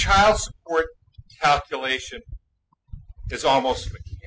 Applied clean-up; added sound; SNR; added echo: classical method spectral subtraction.